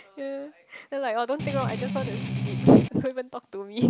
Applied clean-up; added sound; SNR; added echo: none; Strum; 4 dB; none.